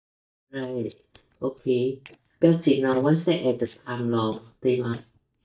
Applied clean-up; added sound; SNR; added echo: neural mask model DeepFilterNet 3.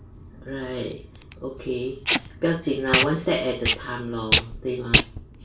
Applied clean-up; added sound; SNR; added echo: none; Packing tape, duct tape; 0 dB; reverberation time 0.2 s.